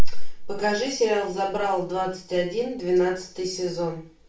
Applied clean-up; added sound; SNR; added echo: none; none; none; reverberation time 0.4 s.